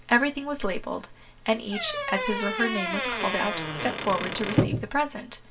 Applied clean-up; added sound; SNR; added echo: none; Squeak / Wood; 1 dB; reverberation time 0.2 s.